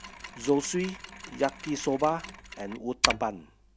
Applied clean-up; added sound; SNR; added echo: none; Mechanisms; 6 dB; none.